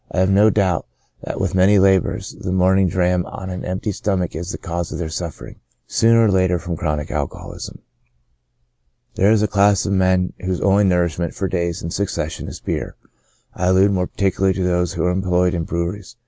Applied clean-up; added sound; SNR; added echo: none; none; none; none.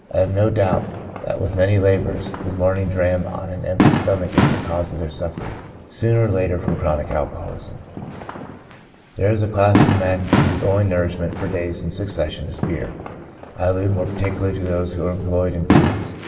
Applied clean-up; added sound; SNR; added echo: none; Fireworks; 3 dB; reverberation time 2.3 s.